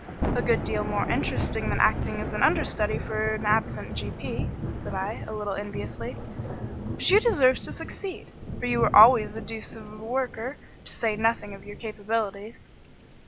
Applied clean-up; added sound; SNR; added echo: none; Thunder / Rain; 5 dB; none.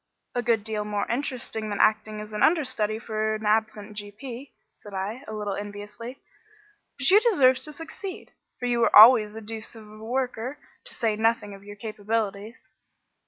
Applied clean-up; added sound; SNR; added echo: none; none; none; none.